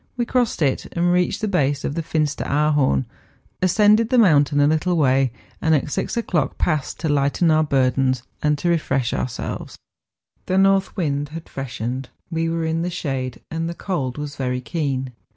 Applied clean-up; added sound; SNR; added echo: none; none; none; none.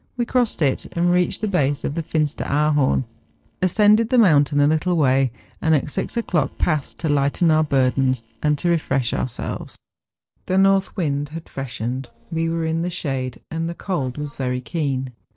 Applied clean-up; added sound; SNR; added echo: neural separator model SepFormer DNS4.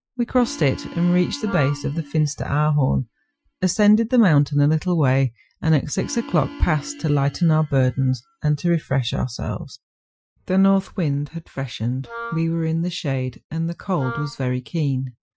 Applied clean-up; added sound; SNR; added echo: classical method Wiener filter.